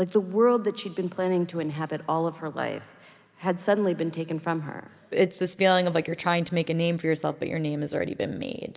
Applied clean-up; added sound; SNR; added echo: none; none; none; none.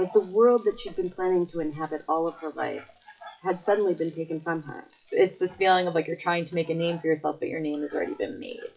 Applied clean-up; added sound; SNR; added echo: classical method WPE with log-MMSE.